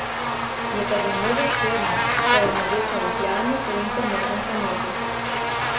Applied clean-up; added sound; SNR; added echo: none; Buzz; -4 dB; reverberation time 0.3 s.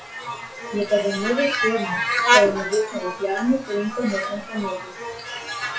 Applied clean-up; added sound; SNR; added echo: classical method WPE with log-MMSE.